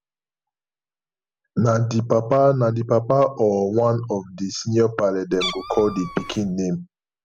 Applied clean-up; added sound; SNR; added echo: none; Meow; 10 dB; none.